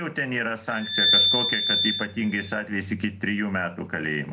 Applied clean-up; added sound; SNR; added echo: none; Glass; -5 dB; none.